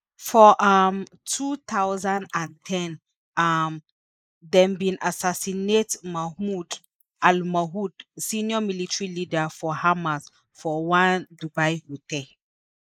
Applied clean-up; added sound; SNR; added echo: neural mask model Resemble Enhance denoiser.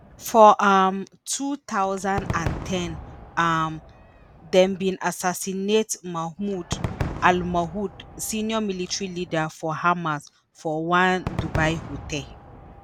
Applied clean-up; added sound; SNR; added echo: none; Crowd / Cheering / Fireworks; 12 dB; none.